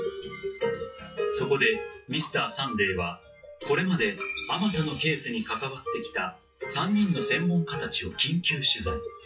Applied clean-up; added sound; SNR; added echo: classical method WPE with log-MMSE.